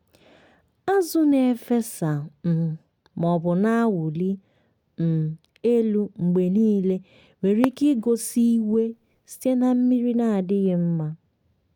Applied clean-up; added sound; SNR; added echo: none; Fireworks; 18 dB; none.